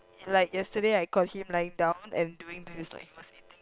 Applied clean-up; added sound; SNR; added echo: neural separator model SepFormer WHAM!.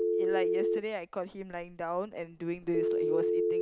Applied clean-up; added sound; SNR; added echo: none; Telephone; -5 dB; none.